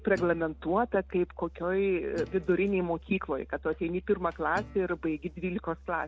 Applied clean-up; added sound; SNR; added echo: none; Musical instrument + Guitar; 18 dB; none.